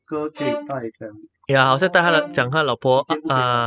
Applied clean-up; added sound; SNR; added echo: classical method spectral subtraction.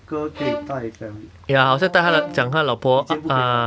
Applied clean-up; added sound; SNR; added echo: none; Bowed string instrument; 12 dB; none.